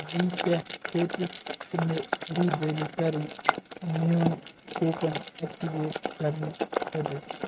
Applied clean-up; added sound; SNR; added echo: neural mask model RNNoise.